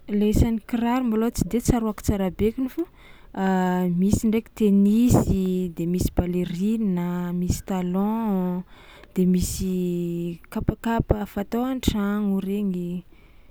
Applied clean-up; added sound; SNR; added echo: none; none; none; none.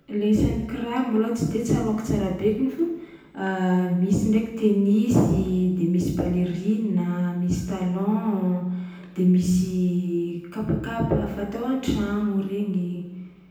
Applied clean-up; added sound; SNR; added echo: none; none; none; reverberation time 0.9 s.